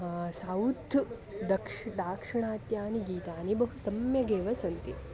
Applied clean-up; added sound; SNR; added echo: none; none; none; none.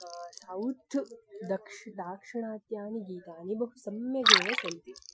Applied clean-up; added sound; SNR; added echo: classical method Wiener filter.